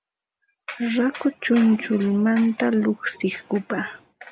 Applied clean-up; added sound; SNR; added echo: none; none; none; none.